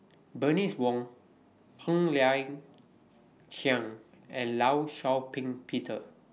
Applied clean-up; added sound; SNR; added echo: none; none; none; none.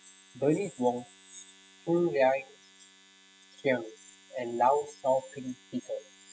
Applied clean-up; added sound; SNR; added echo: classical method spectral subtraction.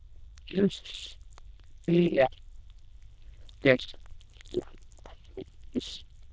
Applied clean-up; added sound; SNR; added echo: neural diffusion model UNIVERSE++.